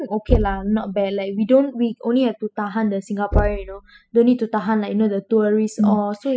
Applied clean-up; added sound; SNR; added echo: classical method spectral subtraction.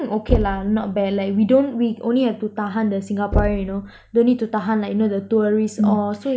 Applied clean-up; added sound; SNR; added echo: none; Knock / Wood; 9 dB; none.